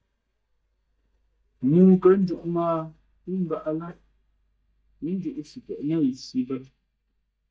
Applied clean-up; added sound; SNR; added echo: neural mask model DeepFilterNet 3.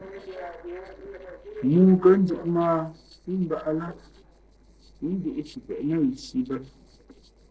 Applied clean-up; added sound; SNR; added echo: neural separator model SepFormer DNS4.